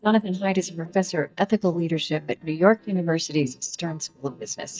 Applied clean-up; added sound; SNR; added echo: neural mask model DeepFilterNet 3.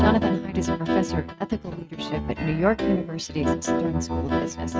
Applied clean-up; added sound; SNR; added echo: neural mask model RNNoise.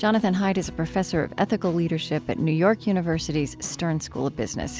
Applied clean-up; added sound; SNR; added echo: none; none; none; none.